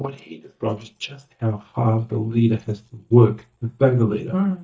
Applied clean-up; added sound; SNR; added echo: neural mask model DeepFilterNet 3.